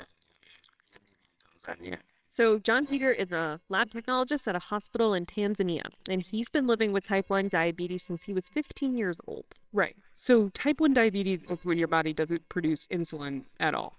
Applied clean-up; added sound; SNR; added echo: neural separator model SepFormer WHAMR!.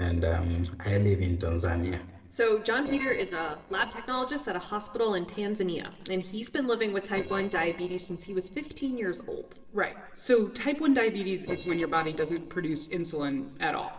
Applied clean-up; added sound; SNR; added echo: neural separator model SepFormer DNS4.